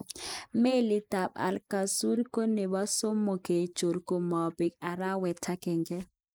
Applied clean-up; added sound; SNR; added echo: neural mask model Resemble Enhance denoiser.